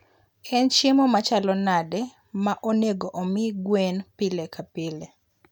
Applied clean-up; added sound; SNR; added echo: none; none; none; none.